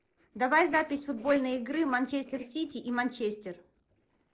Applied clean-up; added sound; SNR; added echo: neural separator model SepFormer DNS4.